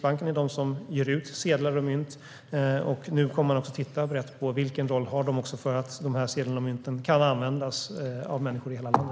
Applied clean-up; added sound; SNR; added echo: none; none; none; none.